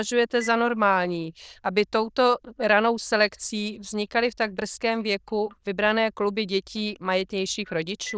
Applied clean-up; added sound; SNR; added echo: neural diffusion model UNIVERSE++.